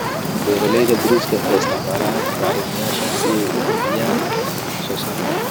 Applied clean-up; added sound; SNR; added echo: none; Fire; -1 dB; none.